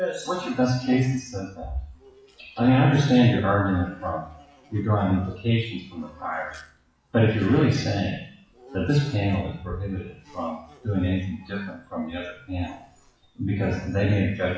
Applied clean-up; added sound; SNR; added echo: classical method WPE with log-MMSE.